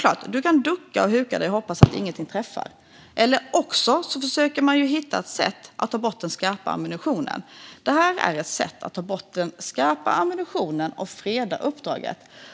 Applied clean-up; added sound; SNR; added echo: none; none; none; none.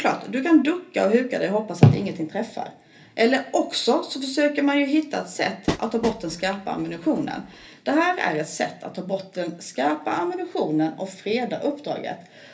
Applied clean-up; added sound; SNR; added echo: none; Train; 10 dB; reverberation time 0.3 s.